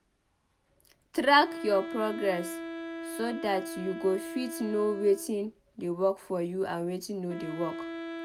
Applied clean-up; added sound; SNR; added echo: none; Wind instrument, woodwind instrument; 10 dB; none.